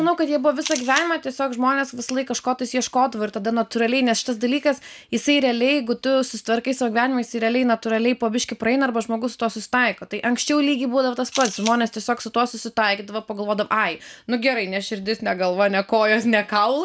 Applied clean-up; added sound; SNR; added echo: none; Camera; 12 dB; none.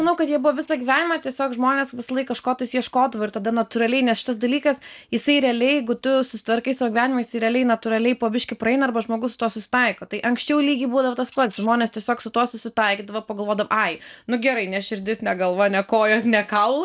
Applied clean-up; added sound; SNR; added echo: neural separator model SepFormer DNS4.